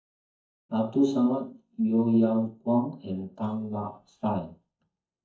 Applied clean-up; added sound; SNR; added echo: neural mask model DeepFilterNet 3.